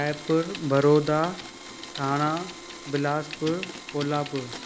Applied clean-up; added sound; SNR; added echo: none; Typing + Domestic sounds, home sounds; 13 dB; none.